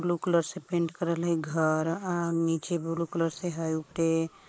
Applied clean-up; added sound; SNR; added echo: neural mask model Resemble Enhance denoiser.